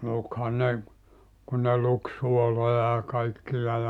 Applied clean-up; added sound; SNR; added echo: none; none; none; none.